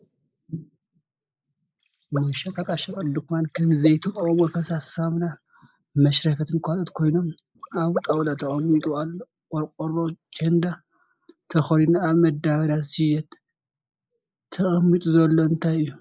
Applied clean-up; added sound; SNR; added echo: neural mask model Resemble Enhance denoiser.